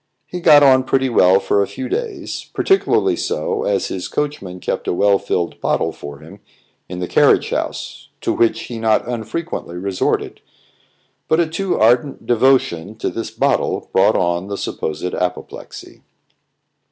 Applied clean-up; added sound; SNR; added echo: none; none; none; none.